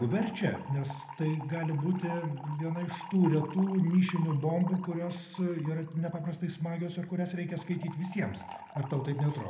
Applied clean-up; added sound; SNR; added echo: none; Fill (with liquid) / Trickle, dribble; 16 dB; reverberation time 0.7 s.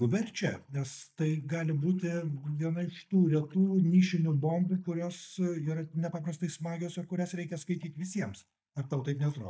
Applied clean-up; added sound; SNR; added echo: neural mask model DeepFilterNet 3.